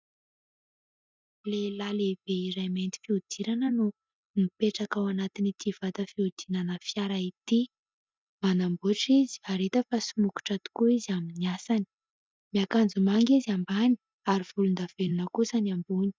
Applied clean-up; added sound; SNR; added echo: neural mask model DeepFilterNet 3.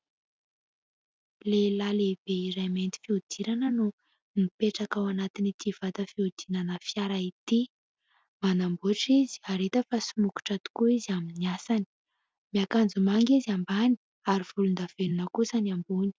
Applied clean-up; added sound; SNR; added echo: none; none; none; none.